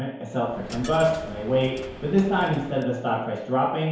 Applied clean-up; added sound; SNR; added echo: none; Coin (dropping); 15 dB; reverberation time 1.0 s.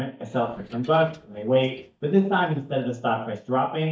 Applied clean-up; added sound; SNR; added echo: neural mask model DeepFilterNet 3.